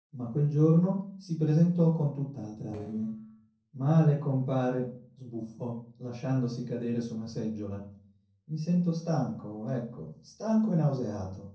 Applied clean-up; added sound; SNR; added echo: neural separator model SepFormer DNS4.